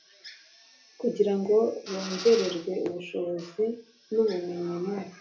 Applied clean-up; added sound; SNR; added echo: none; Drill; 17 dB; reverberation time 0.3 s.